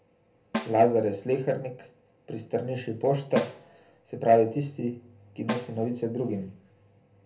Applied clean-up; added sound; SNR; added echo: none; Snare drum; 10 dB; reverberation time 0.3 s.